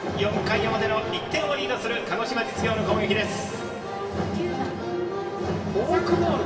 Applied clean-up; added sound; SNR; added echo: none; Piano; 14 dB; reverberation time 2.5 s.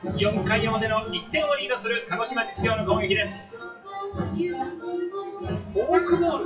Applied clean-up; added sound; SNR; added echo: classical method WPE with log-MMSE.